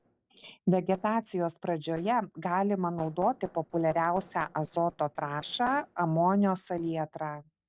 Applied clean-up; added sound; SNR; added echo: neural separator model SepFormer DNS4.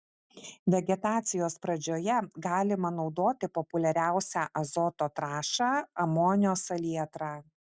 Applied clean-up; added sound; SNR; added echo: none; none; none; none.